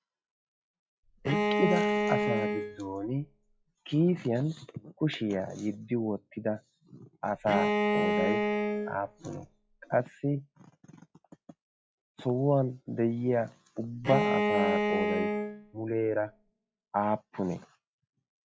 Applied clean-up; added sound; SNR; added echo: classical method log-MMSE.